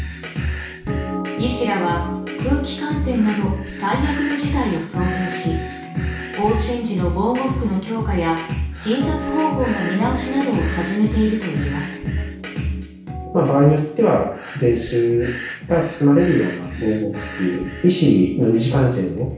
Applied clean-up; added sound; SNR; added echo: none; Breathing; 18 dB; reverberation time 0.6 s.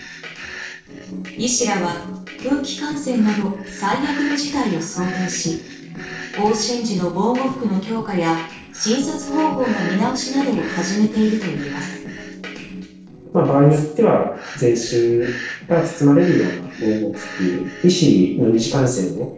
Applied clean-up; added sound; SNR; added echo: neural separator model SepFormer DNS4.